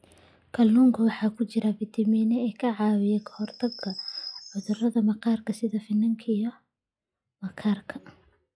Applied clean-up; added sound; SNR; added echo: classical method log-MMSE.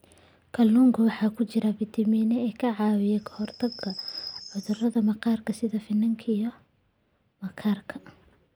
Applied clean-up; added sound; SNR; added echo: none; Chirp, tweet; 14 dB; none.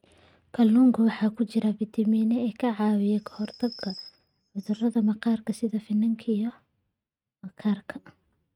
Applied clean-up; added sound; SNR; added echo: neural mask model RNNoise.